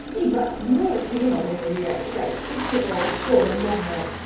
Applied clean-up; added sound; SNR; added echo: none; Engine starting; 8 dB; reverberation time 2.2 s.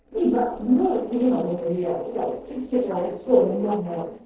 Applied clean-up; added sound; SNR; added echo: neural separator model SepFormer DNS4.